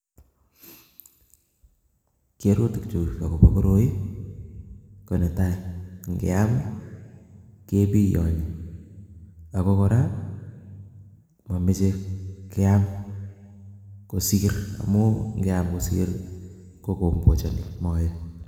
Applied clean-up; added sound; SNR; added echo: none; none; none; reverberation time 1.7 s.